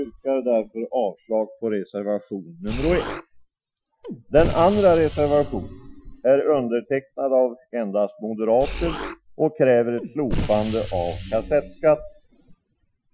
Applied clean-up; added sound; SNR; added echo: classical method Wiener filter.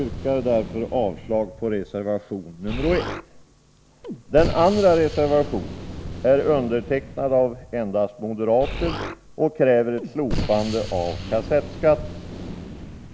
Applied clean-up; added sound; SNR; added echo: none; Explosion; 9 dB; none.